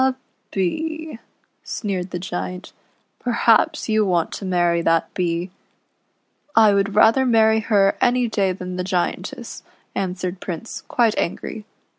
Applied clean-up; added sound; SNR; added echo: none; none; none; none.